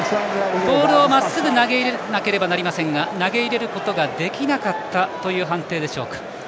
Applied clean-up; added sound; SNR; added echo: none; none; none; none.